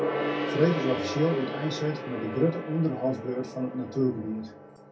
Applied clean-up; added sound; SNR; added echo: none; Gong; 5 dB; reverberation time 0.3 s.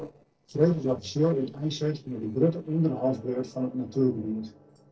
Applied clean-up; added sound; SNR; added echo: neural separator model SepFormer DNS4.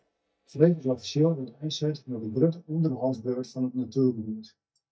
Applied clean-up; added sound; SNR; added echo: neural mask model DeepFilterNet 3.